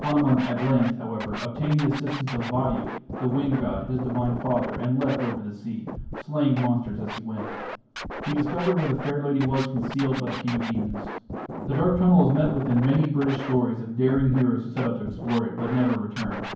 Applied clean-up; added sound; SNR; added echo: none; Scratching (performance technique); 10 dB; reverberation time 0.9 s.